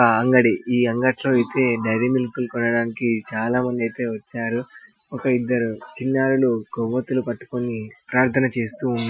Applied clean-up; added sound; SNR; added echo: classical method Wiener filter.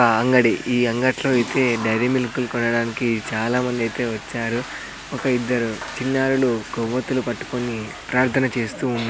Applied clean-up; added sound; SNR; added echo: none; Toilet flush / Water; 14 dB; none.